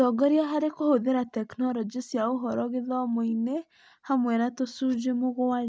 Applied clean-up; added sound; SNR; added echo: none; none; none; none.